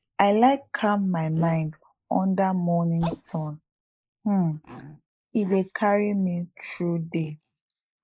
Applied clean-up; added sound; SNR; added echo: neural mask model Resemble Enhance denoiser.